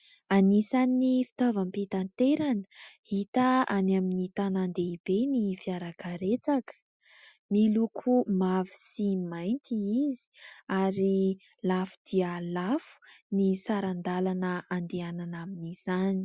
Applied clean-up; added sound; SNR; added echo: none; none; none; none.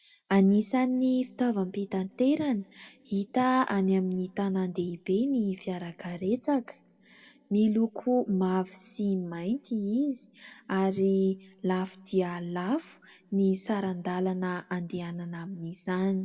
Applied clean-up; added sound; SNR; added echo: none; none; none; reverberation time 1.0 s.